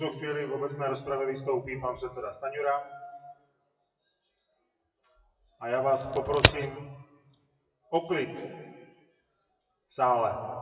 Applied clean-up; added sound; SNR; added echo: classical method WPE with log-MMSE.